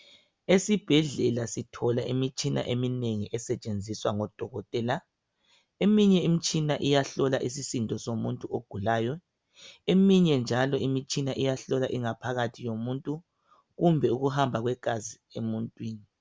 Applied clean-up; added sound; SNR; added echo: none; none; none; none.